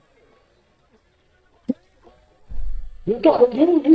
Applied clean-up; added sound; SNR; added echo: neural mask model DeepFilterNet 3.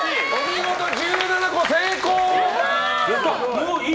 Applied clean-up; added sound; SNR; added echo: none; none; none; none.